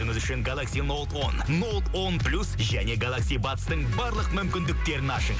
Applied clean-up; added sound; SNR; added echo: none; none; none; none.